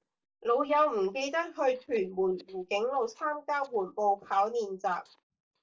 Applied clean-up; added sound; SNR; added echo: neural mask model DeepFilterNet 3.